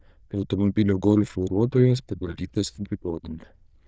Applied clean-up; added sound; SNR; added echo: neural diffusion model UNIVERSE++.